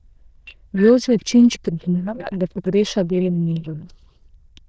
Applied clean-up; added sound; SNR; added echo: neural diffusion model UNIVERSE++.